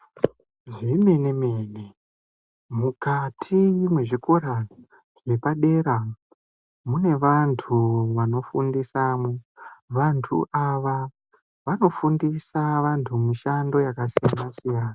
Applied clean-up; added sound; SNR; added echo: none; none; none; none.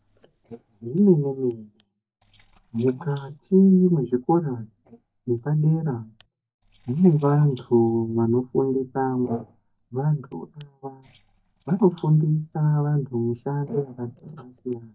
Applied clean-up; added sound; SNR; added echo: neural mask model DeepFilterNet 3.